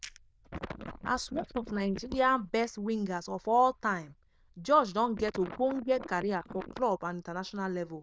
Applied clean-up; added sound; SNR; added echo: neural diffusion model UNIVERSE++.